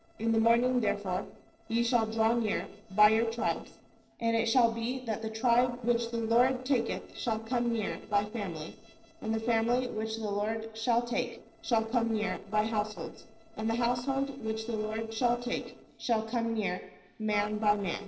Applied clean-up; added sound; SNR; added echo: neural separator model SepFormer DNS4.